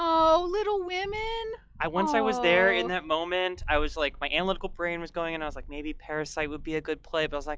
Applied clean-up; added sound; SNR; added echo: classical method log-MMSE.